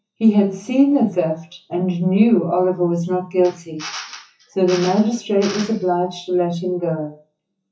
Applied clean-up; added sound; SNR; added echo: classical method WPE with log-MMSE.